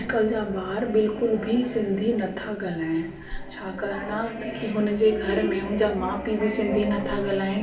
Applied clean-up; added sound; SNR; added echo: none; Liquid; 20 dB; reverberation time 0.3 s.